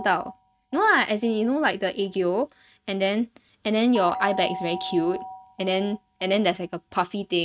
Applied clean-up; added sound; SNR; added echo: neural mask model RNNoise.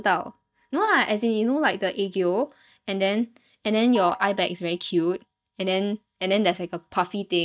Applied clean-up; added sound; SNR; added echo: neural mask model DeepFilterNet 3.